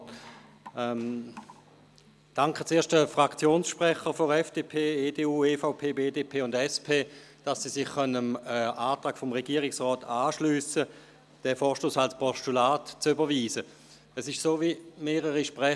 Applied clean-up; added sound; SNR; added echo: none; none; none; none.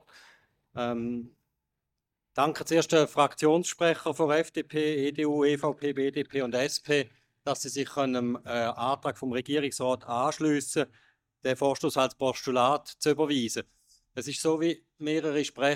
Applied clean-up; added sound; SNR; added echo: neural mask model DeepFilterNet 3.